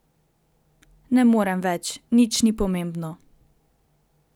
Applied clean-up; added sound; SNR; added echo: none; none; none; none.